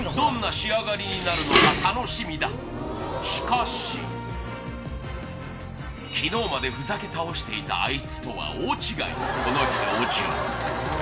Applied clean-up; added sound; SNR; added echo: none; Dishes, pots, and pans; -1 dB; reverberation time 0.3 s.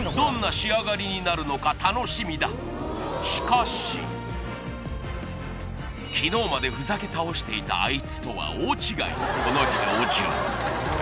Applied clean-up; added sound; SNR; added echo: none; none; none; none.